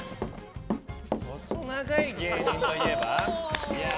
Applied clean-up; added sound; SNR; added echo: none; Run; 7 dB; none.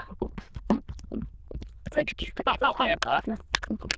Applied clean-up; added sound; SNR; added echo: neural diffusion model UNIVERSE++.